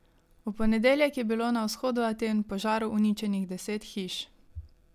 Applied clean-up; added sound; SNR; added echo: none; none; none; none.